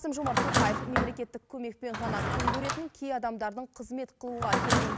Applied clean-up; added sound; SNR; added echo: none; Drawer open or close; -3 dB; none.